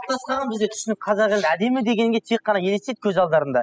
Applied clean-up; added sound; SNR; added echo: classical method spectral subtraction.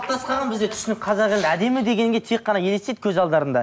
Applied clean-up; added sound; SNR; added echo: none; none; none; none.